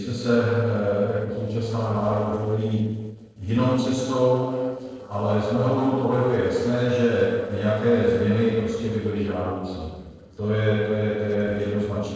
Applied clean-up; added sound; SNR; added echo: neural separator model SepFormer DNS4.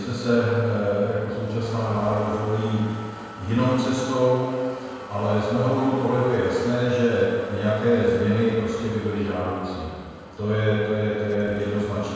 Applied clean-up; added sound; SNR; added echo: none; Motor vehicle (road); 17 dB; reverberation time 1.9 s.